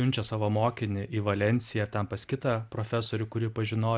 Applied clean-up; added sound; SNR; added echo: none; none; none; none.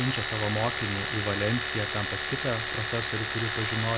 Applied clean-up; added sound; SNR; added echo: none; Domestic sounds, home sounds; 1 dB; none.